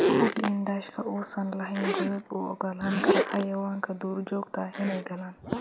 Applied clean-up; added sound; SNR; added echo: none; Zipper (clothing); 0 dB; none.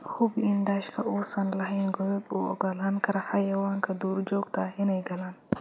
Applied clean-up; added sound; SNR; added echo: none; none; none; none.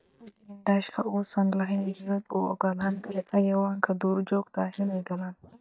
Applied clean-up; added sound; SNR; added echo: neural mask model DeepFilterNet 3.